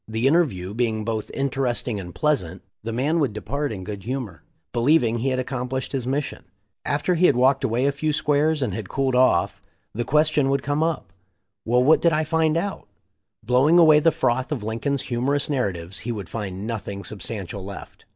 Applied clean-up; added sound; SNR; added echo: none; none; none; none.